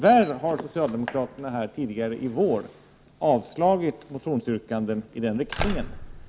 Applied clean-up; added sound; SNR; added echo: none; Slam; 13 dB; none.